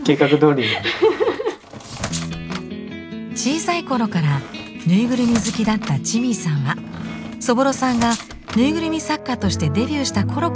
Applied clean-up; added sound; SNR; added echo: none; Squeak; 13 dB; none.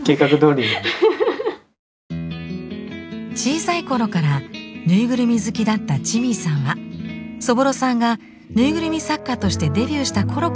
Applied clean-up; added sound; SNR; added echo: none; none; none; none.